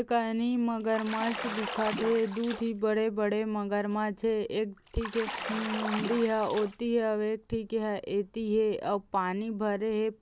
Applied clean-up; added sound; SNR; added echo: none; Bathtub (filling or washing) / Splash, splatter; 8 dB; none.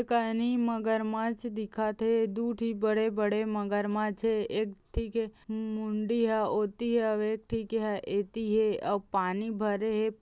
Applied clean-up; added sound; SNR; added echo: none; none; none; none.